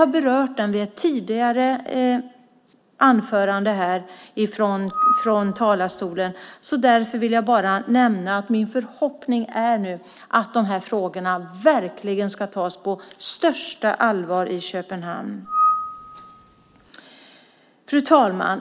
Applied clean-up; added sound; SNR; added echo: none; Screech / Glass; 2 dB; none.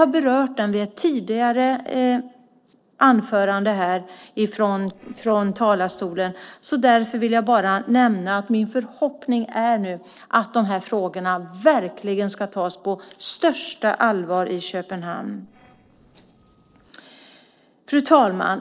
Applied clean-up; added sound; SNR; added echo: neural separator model SepFormer DNS4.